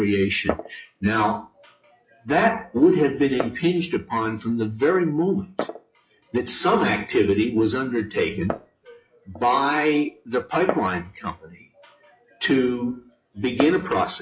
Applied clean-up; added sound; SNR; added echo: classical method WPE with log-MMSE.